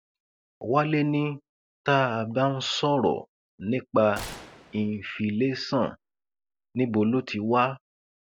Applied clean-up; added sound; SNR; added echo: none; Gunshot, gunfire; 20 dB; none.